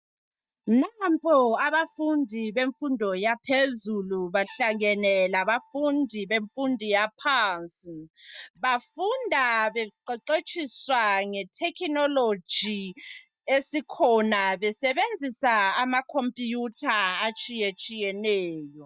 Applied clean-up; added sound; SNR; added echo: neural mask model DeepFilterNet 3.